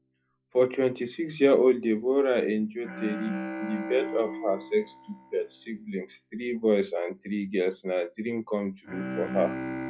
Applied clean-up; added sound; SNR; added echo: classical method log-MMSE.